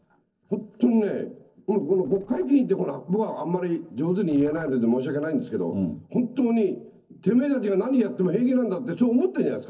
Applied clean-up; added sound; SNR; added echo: neural separator model SepFormer DNS4.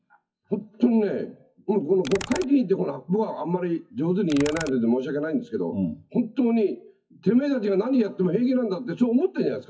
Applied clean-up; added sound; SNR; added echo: classical method WPE with log-MMSE.